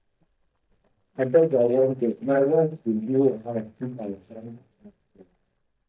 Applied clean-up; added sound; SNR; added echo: neural mask model DeepFilterNet 3.